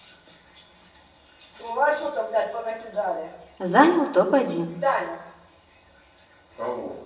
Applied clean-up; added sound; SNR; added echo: none; none; none; reverberation time 0.9 s.